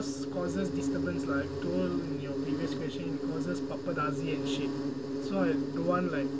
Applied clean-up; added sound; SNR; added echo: none; Insect; -2 dB; none.